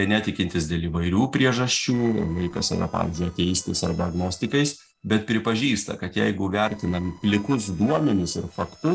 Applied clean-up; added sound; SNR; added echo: neural separator model SepFormer DNS4.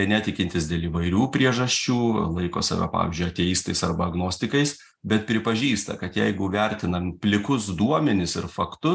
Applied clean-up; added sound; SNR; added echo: none; none; none; none.